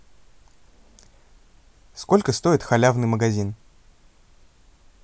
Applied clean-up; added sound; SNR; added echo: none; none; none; none.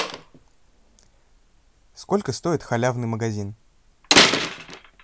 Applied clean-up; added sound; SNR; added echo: none; Slam; -3 dB; none.